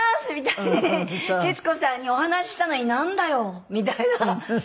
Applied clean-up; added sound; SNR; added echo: none; none; none; none.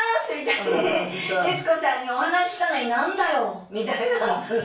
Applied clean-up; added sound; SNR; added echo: none; none; none; reverberation time 0.3 s.